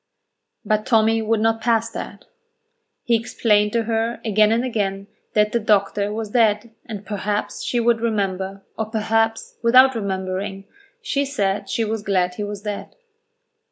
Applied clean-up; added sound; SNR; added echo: none; none; none; none.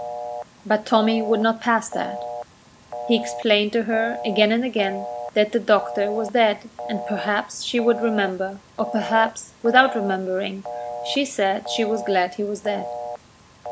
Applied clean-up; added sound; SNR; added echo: none; Telephone; 10 dB; none.